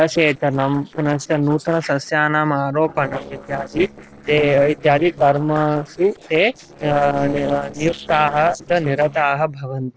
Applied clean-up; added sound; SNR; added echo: neural separator model SepFormer DNS4.